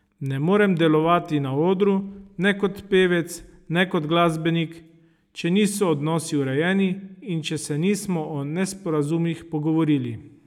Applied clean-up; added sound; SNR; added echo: none; none; none; none.